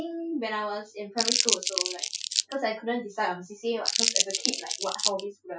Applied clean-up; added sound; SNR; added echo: classical method Wiener filter.